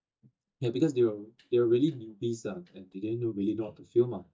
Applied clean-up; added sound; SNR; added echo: neural mask model DeepFilterNet 3.